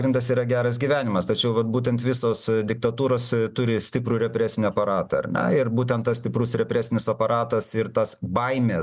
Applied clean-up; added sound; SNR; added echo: none; none; none; none.